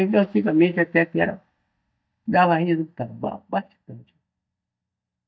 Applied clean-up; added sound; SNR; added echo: neural mask model DeepFilterNet 3.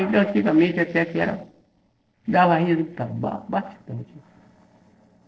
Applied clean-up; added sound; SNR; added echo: neural separator model SepFormer DNS4.